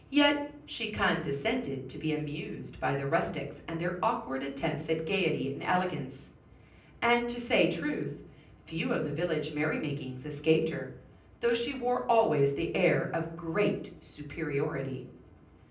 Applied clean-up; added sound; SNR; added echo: none; none; none; reverberation time 0.6 s.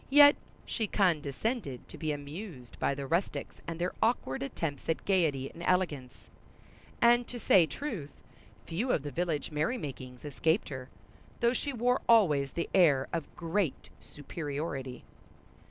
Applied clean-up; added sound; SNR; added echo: none; none; none; none.